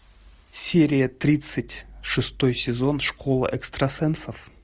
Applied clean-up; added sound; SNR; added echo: none; none; none; none.